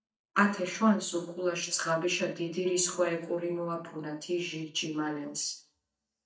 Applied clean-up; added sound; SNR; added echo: neural mask model DeepFilterNet 3.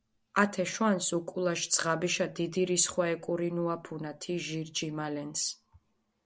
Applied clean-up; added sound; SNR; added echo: none; none; none; none.